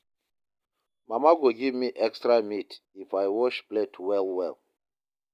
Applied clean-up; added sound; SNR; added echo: none; none; none; none.